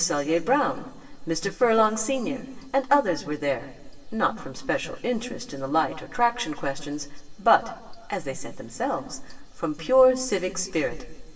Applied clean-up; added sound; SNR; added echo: none; none; none; reverberation time 1.3 s.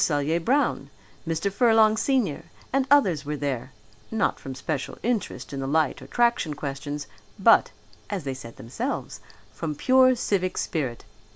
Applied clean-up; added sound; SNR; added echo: none; none; none; none.